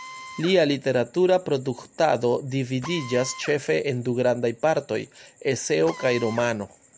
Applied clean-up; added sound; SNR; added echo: none; Drill; 20 dB; none.